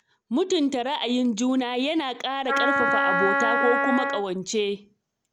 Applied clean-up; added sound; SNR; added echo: none; Wind instrument, woodwind instrument; -2 dB; none.